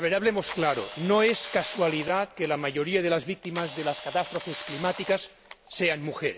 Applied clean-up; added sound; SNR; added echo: none; Camera; 14 dB; none.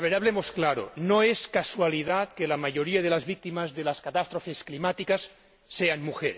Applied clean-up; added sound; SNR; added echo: none; none; none; none.